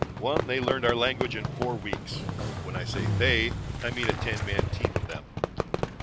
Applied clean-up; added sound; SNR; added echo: none; Motorcycle + Fireworks; -1 dB; none.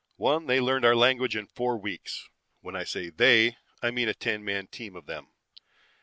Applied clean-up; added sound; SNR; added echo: none; none; none; none.